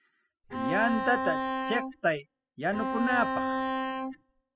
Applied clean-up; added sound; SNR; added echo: classical method spectral subtraction.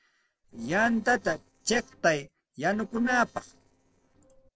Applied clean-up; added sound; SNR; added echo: neural separator model SepFormer DNS4.